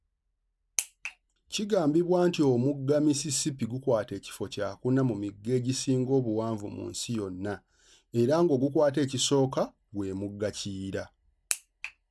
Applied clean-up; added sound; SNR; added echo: none; none; none; none.